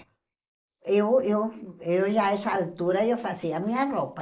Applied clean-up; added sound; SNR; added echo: neural mask model Resemble Enhance denoiser.